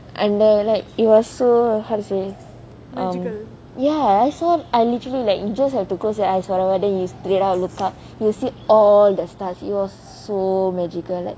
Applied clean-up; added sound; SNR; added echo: none; none; none; none.